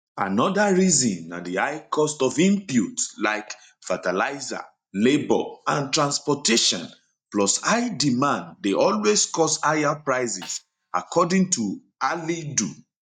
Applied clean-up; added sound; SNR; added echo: neural mask model DeepFilterNet 3.